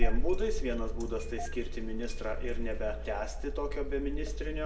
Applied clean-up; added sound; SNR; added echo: none; Engine starting; -5 dB; reverberation time 0.6 s.